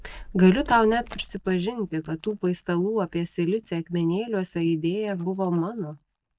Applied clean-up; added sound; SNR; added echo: neural mask model DeepFilterNet 3.